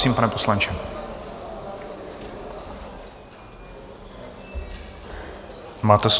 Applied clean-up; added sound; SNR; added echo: none; none; none; none.